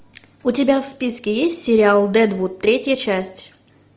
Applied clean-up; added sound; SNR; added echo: none; none; none; none.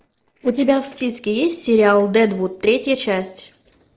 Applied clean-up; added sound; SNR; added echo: neural separator model SepFormer DNS4.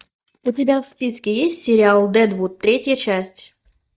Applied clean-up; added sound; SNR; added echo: neural mask model DeepFilterNet 3.